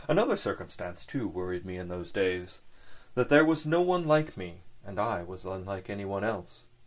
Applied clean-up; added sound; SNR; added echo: none; none; none; none.